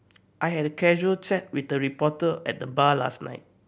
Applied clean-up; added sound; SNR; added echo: none; none; none; none.